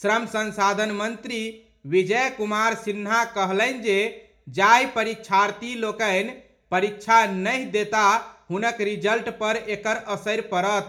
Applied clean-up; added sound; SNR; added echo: none; none; none; reverberation time 0.3 s.